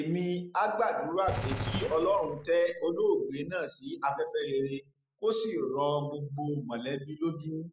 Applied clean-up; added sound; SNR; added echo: none; Gunshot, gunfire; 7 dB; none.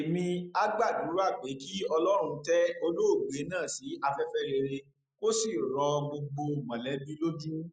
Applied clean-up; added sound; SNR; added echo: none; none; none; none.